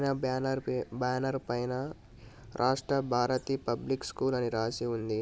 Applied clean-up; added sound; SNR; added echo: none; none; none; none.